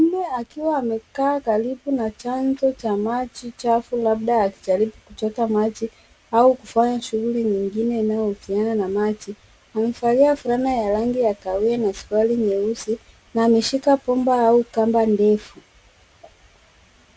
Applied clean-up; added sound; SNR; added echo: none; none; none; none.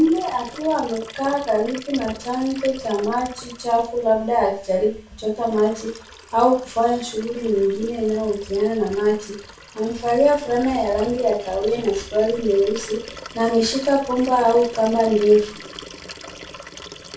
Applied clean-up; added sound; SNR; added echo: none; Liquid; 19 dB; reverberation time 0.4 s.